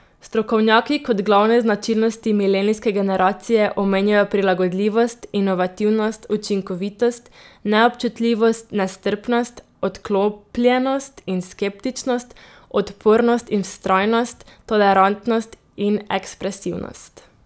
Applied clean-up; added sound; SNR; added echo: none; none; none; none.